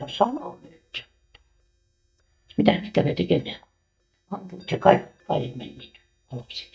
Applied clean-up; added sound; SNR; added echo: neural mask model DeepFilterNet 3.